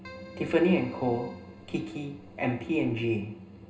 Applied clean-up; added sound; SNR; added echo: none; Keyboard (musical); 19 dB; reverberation time 0.2 s.